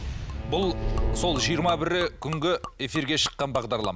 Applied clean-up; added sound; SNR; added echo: none; Gurgling / Liquid + Bowed string instrument; 11 dB; none.